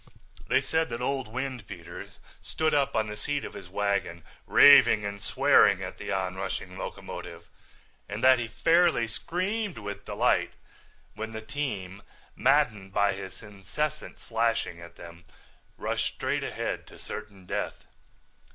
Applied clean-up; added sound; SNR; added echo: none; none; none; none.